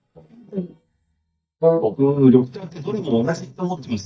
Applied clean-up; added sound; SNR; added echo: neural mask model DeepFilterNet 3.